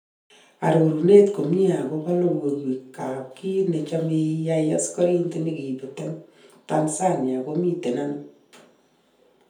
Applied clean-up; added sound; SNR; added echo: none; none; none; reverberation time 0.5 s.